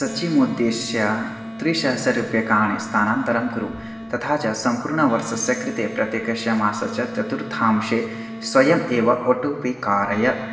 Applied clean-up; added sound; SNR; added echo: none; Wind instrument, woodwind instrument; 13 dB; reverberation time 1.3 s.